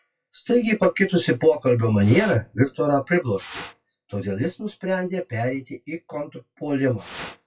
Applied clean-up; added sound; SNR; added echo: classical method WPE with log-MMSE.